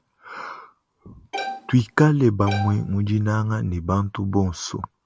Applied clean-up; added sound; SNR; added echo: none; Bowed string instrument; 11 dB; none.